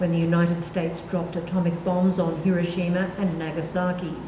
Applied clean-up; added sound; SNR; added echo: none; Cricket; 15 dB; reverberation time 0.8 s.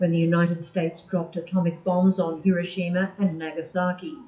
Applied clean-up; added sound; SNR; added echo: classical method WPE with log-MMSE.